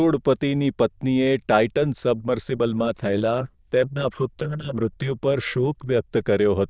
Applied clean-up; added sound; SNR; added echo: neural diffusion model UNIVERSE++.